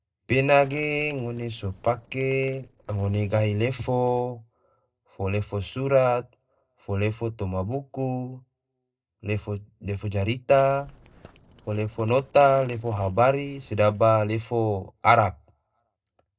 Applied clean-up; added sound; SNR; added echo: neural separator model SepFormer DNS4.